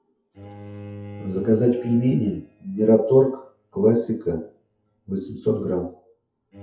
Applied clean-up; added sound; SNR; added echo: classical method WPE with log-MMSE.